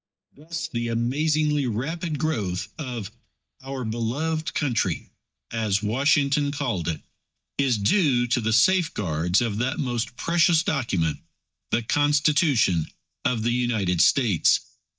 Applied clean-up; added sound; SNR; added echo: neural mask model DeepFilterNet 3.